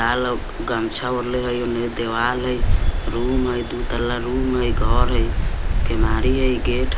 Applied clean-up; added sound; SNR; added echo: none; Stream; -3 dB; none.